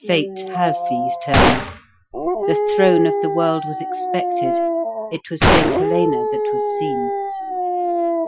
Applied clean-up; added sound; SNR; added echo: classical method Wiener filter.